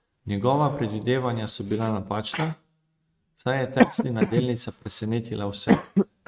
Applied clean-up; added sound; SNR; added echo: neural mask model RNNoise.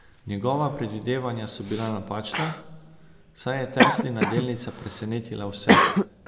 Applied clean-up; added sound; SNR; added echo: none; Cough; -2 dB; none.